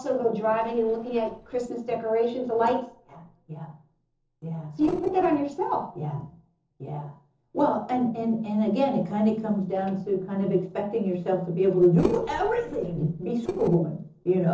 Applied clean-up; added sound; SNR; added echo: neural separator model SepFormer DNS4.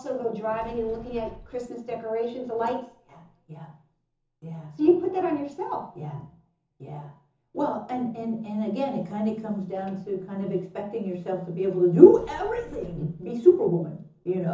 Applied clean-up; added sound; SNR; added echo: none; Sliding door; 19 dB; reverberation time 0.6 s.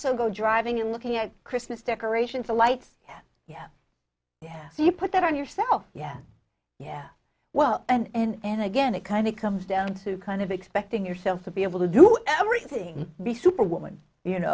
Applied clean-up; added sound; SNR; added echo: none; none; none; none.